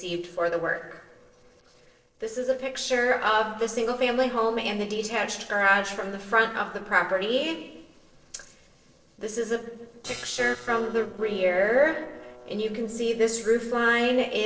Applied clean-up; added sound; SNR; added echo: neural separator model SepFormer DNS4.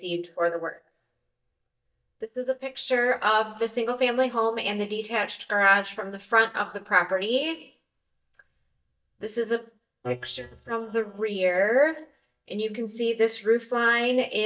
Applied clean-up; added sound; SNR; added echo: neural mask model DeepFilterNet 3.